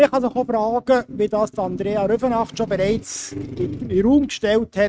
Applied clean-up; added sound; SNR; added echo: neural mask model RNNoise.